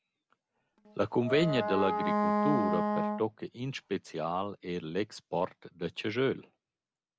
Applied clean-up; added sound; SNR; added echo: none; Wind instrument, woodwind instrument; -1 dB; none.